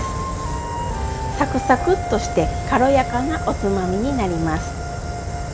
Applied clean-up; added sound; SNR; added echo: none; Fire; 6 dB; none.